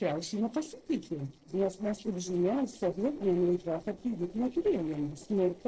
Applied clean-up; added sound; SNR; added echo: neural separator model SepFormer DNS4.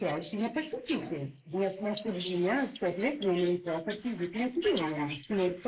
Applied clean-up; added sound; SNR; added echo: neural mask model Resemble Enhance denoiser.